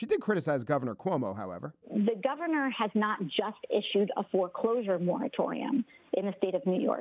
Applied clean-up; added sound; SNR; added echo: none; none; none; none.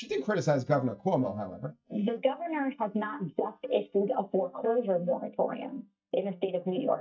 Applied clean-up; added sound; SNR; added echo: neural mask model DeepFilterNet 3.